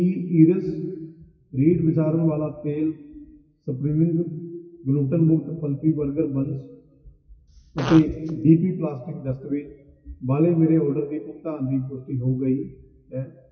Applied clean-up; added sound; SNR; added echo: classical method WPE with log-MMSE.